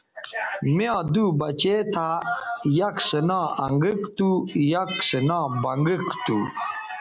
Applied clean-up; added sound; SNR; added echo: none; none; none; none.